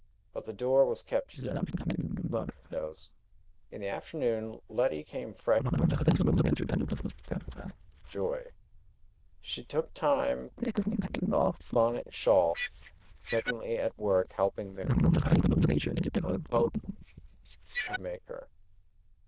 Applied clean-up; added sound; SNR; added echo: neural diffusion model UNIVERSE++.